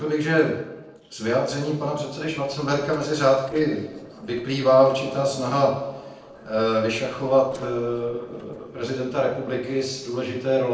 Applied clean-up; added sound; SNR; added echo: neural separator model SepFormer DNS4.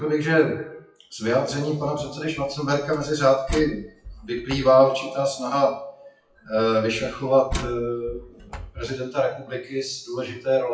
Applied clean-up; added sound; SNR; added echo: classical method WPE with log-MMSE.